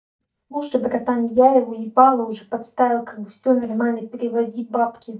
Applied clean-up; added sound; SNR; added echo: neural mask model DeepFilterNet 3.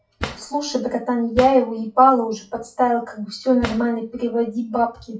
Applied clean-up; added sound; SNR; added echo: classical method WPE with log-MMSE.